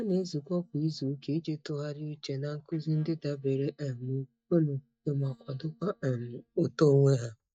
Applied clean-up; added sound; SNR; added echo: neural mask model DeepFilterNet 3.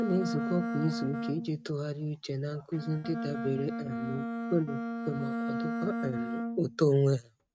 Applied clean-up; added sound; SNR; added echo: neural mask model RNNoise.